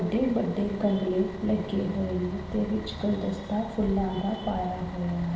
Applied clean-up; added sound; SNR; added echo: none; Bus; 18 dB; reverberation time 1.0 s.